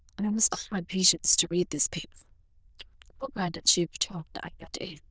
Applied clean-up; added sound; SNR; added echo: neural diffusion model UNIVERSE++.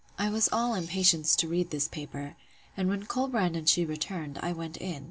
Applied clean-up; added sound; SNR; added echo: none; Cutlery, silverware; 19 dB; none.